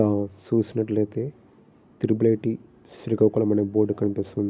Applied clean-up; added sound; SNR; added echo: none; none; none; none.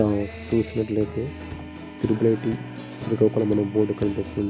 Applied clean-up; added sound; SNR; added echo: none; Organ + Guitar; 11 dB; none.